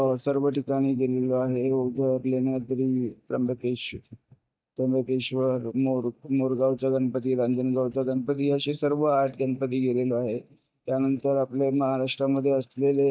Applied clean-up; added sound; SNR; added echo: neural mask model DeepFilterNet 3.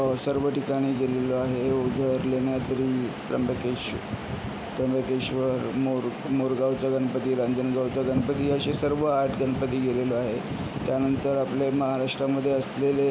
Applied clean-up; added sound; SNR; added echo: none; none; none; none.